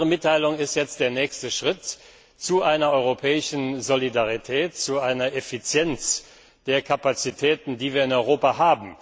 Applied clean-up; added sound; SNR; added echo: none; none; none; none.